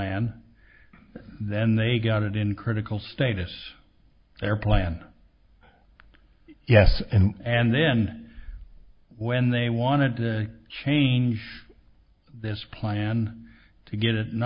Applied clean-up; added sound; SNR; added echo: none; none; none; none.